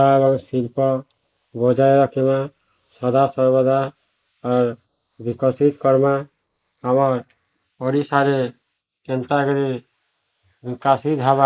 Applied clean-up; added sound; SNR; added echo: neural mask model Resemble Enhance denoiser.